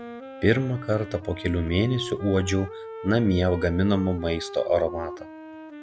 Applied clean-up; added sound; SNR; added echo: none; Wind instrument, woodwind instrument; 13 dB; none.